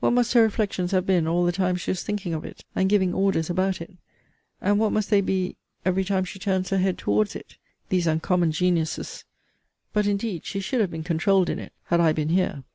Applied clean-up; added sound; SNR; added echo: none; none; none; none.